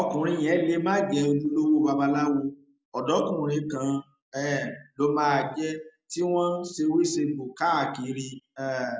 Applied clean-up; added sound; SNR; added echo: none; none; none; none.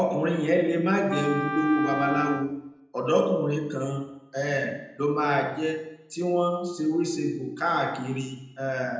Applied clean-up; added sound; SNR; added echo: none; Wind instrument, woodwind instrument; 7 dB; reverberation time 0.8 s.